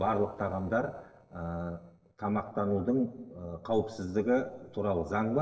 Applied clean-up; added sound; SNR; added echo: neural separator model SepFormer DNS4.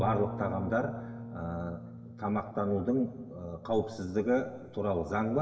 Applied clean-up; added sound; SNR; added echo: none; Bowed string instrument; 11 dB; reverberation time 1.7 s.